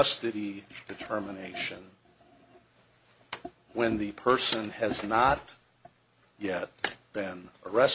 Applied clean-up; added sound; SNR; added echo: none; none; none; none.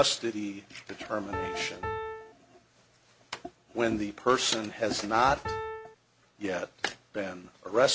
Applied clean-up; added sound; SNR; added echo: none; Piano; 4 dB; none.